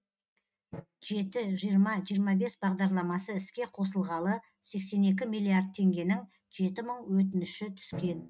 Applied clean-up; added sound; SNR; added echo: neural mask model RNNoise.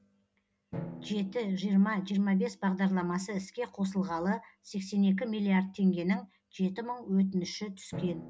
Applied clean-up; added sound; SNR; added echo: none; Drum; 18 dB; none.